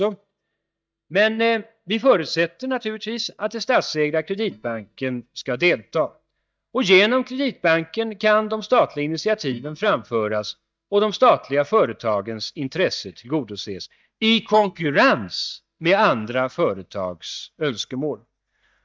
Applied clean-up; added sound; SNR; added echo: neural mask model DeepFilterNet 3.